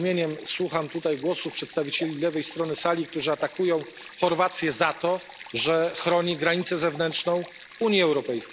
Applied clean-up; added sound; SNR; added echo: none; Stream; 19 dB; none.